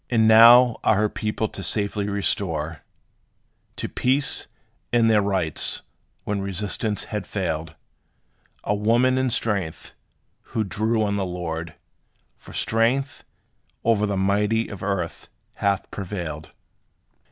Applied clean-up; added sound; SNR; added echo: none; none; none; none.